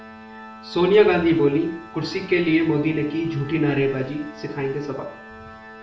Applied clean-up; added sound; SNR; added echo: none; Organ; 19 dB; reverberation time 0.5 s.